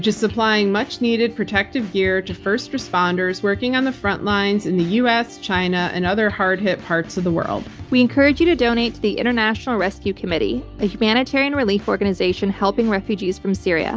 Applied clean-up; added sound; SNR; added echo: none; none; none; none.